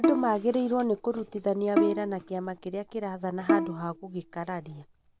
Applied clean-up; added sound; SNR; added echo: none; Bowed string instrument; 2 dB; none.